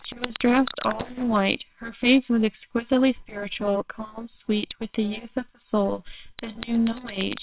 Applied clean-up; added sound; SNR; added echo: neural separator model SepFormer WHAMR!.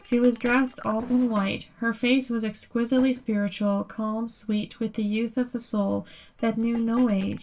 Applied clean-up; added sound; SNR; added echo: neural separator model SepFormer DNS4.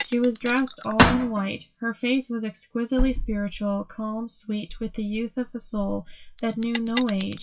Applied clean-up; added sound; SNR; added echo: classical method WPE with log-MMSE.